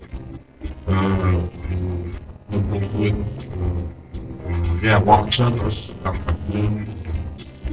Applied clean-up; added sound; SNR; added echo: neural separator model SepFormer DNS4.